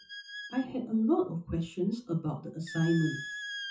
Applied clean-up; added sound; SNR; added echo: classical method WPE with log-MMSE.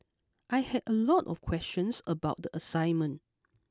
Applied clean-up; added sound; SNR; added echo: none; none; none; none.